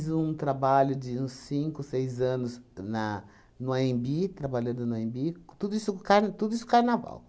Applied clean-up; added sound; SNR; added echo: none; none; none; none.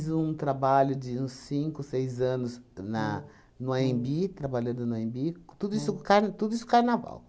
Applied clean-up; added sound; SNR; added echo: none; Brass instrument; 12 dB; none.